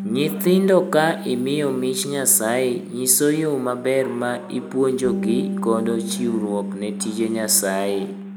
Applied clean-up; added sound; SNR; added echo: none; Bass guitar; 9 dB; none.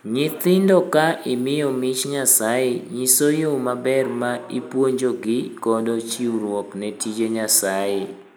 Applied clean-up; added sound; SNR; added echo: none; none; none; none.